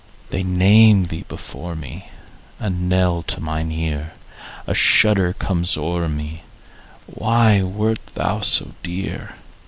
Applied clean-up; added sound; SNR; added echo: none; none; none; none.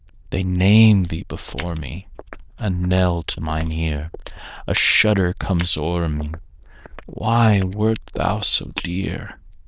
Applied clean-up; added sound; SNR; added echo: neural diffusion model UNIVERSE++.